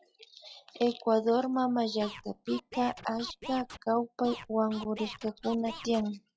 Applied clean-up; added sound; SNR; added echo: classical method log-MMSE.